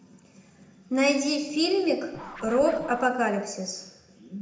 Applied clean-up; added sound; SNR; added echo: none; Scratching (performance technique); 18 dB; reverberation time 0.7 s.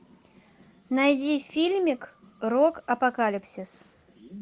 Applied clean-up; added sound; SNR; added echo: none; none; none; none.